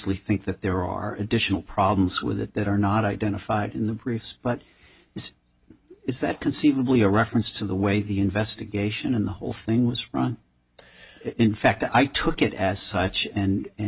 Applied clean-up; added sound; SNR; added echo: none; none; none; none.